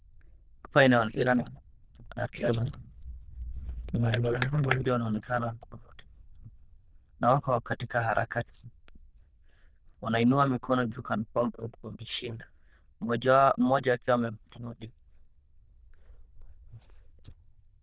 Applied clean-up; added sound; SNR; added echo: neural diffusion model UNIVERSE++.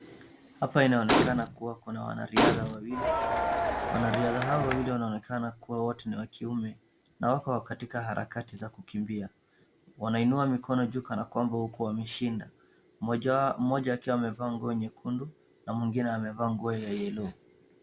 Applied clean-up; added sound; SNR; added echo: none; Crowd + Gunshot, gunfire; -2 dB; none.